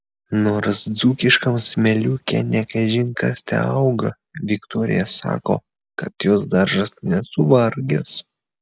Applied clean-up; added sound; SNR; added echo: none; none; none; none.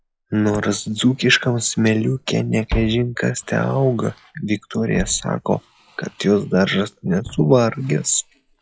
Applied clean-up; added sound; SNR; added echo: classical method log-MMSE.